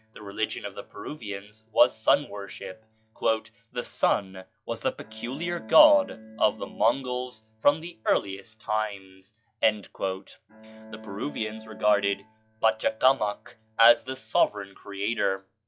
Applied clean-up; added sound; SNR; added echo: classical method log-MMSE.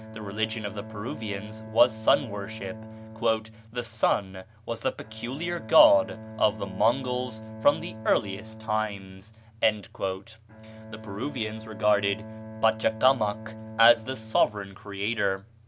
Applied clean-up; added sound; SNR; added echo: none; Bowed string instrument; 14 dB; none.